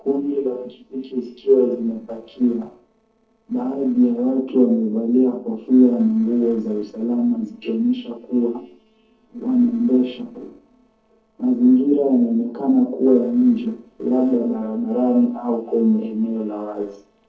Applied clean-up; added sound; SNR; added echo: neural separator model SepFormer DNS4.